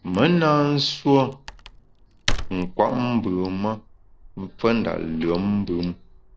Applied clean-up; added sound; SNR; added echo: none; Tearing / Wood; 10 dB; none.